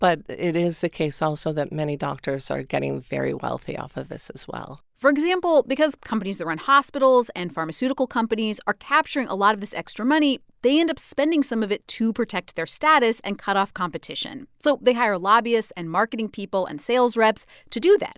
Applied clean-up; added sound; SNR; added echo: none; none; none; none.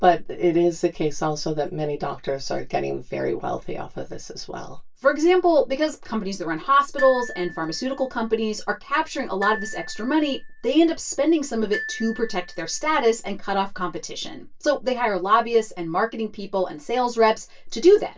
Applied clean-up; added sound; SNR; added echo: none; Glockenspiel; 14 dB; reverberation time 0.1 s.